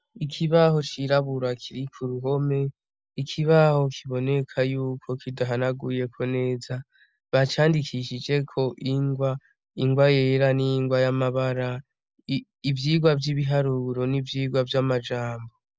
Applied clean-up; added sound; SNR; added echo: none; none; none; none.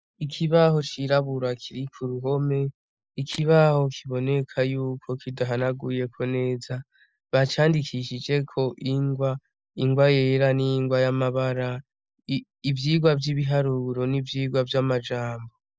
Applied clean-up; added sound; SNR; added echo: neural mask model DeepFilterNet 3.